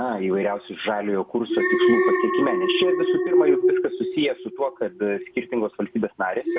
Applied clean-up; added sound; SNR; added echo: none; Alarm; -1 dB; none.